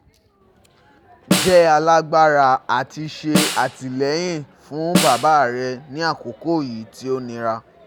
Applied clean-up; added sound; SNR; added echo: none; Snare drum; 5 dB; none.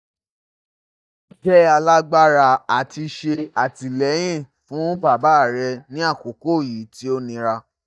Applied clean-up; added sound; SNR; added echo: neural mask model DeepFilterNet 3.